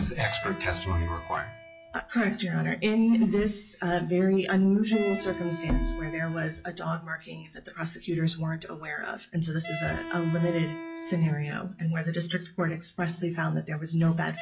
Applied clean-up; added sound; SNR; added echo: classical method log-MMSE.